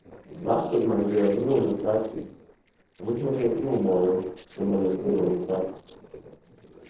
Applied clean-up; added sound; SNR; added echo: neural separator model SepFormer DNS4.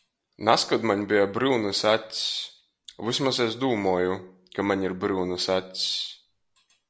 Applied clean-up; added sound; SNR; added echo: none; none; none; none.